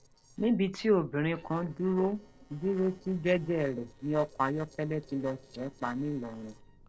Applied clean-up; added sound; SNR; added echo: neural separator model SepFormer DNS4.